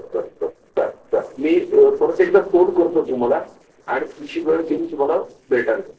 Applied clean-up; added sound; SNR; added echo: neural separator model SepFormer DNS4.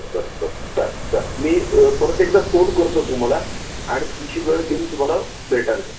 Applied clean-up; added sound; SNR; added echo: none; Ocean; 9 dB; reverberation time 0.3 s.